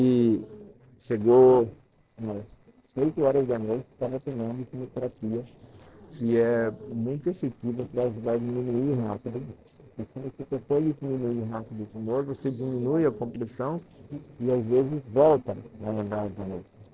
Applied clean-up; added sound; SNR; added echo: neural separator model SepFormer DNS4.